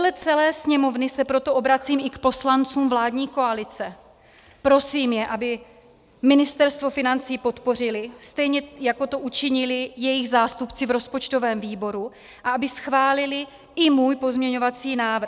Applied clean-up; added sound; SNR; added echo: none; none; none; none.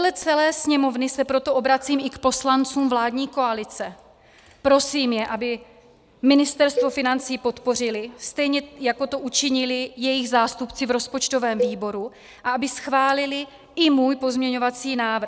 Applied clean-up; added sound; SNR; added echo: none; Cowbell; 9 dB; none.